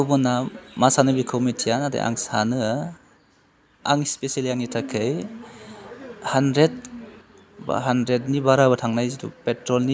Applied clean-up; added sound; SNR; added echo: none; none; none; none.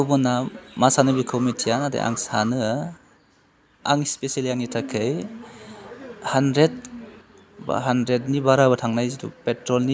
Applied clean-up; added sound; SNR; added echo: none; Alarm; 17 dB; none.